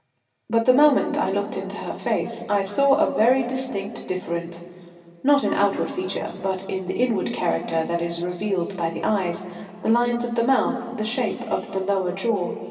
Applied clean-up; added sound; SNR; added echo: none; none; none; reverberation time 2.8 s.